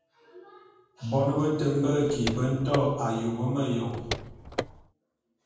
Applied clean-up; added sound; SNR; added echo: none; Car; 8 dB; reverberation time 1.2 s.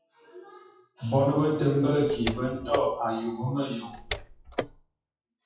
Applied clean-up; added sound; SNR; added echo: classical method WPE with log-MMSE.